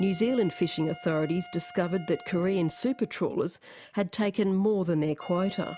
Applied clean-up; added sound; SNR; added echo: none; Wind instrument, woodwind instrument; 20 dB; none.